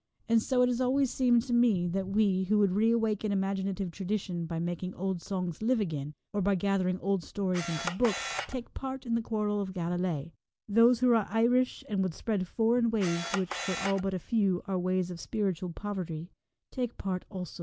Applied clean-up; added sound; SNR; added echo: none; Camera; 7 dB; none.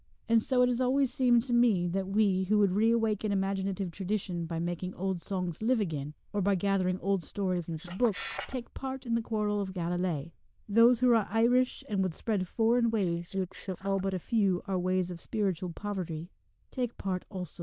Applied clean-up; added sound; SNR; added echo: neural diffusion model UNIVERSE++.